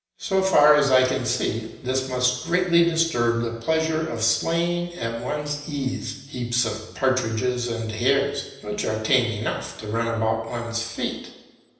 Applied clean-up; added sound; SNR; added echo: none; none; none; reverberation time 0.9 s.